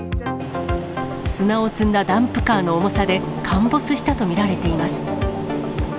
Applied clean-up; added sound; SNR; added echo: none; none; none; none.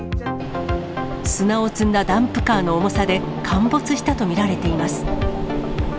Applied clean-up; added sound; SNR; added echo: none; Insect; 13 dB; none.